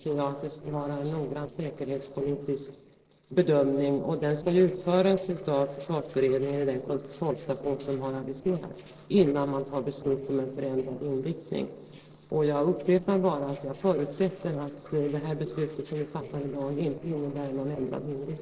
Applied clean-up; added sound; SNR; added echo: neural separator model SepFormer DNS4.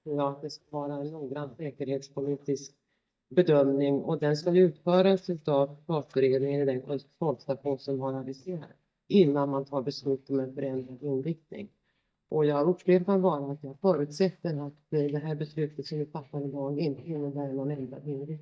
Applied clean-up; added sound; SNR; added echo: neural mask model DeepFilterNet 3.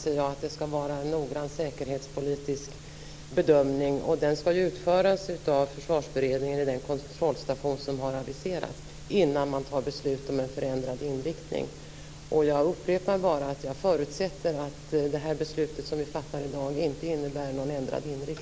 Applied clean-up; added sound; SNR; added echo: none; none; none; none.